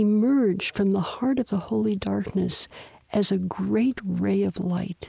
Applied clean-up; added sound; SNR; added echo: none; none; none; none.